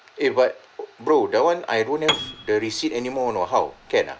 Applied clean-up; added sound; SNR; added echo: none; Piano; 9 dB; none.